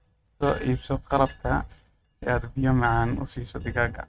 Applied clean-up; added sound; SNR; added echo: neural mask model RNNoise.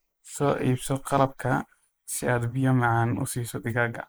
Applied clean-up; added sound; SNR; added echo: neural mask model Resemble Enhance denoiser.